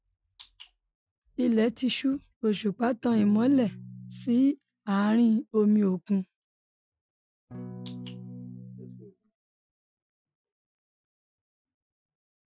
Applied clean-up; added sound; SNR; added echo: classical method Wiener filter.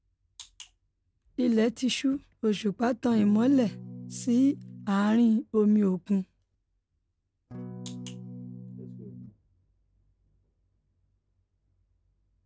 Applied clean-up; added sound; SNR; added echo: none; Electric guitar / Strum; 12 dB; none.